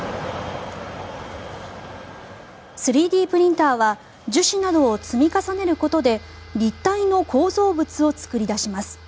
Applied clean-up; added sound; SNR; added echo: none; none; none; none.